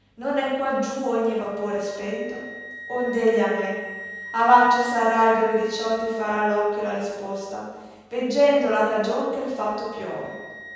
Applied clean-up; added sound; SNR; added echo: none; Wind instrument, woodwind instrument; 17 dB; reverberation time 1.2 s.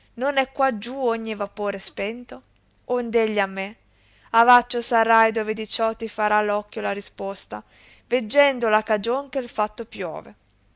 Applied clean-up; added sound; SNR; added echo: none; none; none; none.